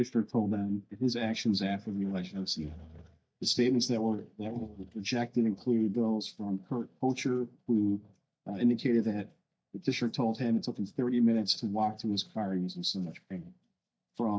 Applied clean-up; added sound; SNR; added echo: neural mask model DeepFilterNet 3.